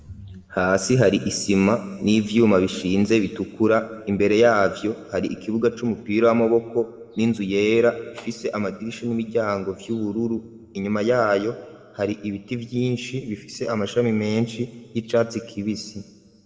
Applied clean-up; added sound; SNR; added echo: none; none; none; reverberation time 1.5 s.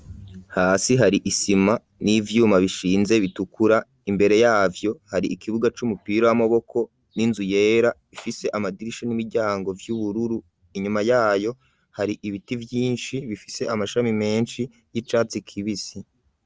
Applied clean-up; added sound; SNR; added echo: none; none; none; none.